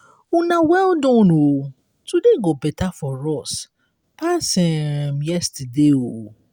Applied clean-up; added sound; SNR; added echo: none; none; none; none.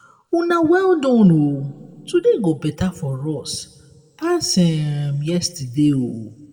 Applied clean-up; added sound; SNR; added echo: none; none; none; reverberation time 1.0 s.